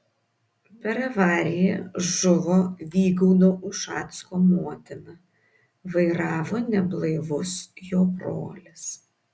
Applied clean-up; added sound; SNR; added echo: none; none; none; none.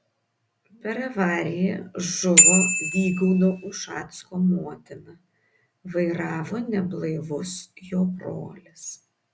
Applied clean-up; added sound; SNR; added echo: none; Bicycle bell; -4 dB; none.